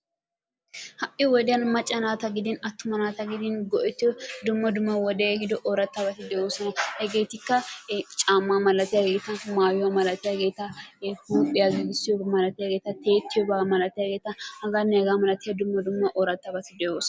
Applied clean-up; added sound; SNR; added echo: none; none; none; none.